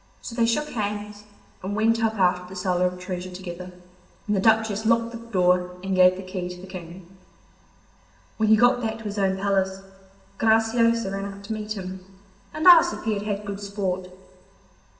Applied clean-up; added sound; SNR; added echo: none; none; none; reverberation time 1.7 s.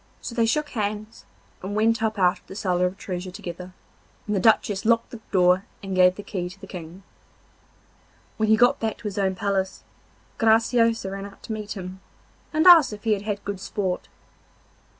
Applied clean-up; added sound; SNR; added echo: none; none; none; none.